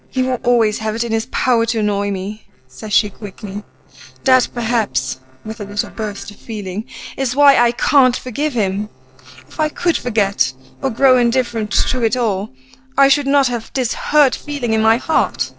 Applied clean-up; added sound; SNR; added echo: neural separator model SepFormer DNS4.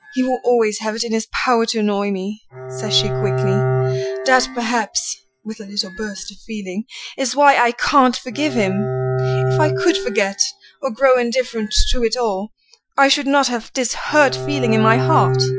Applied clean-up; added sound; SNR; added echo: classical method Wiener filter.